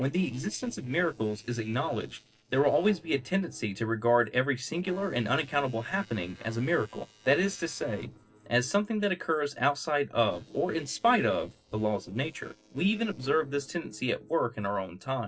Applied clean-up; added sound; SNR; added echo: neural separator model SepFormer DNS4.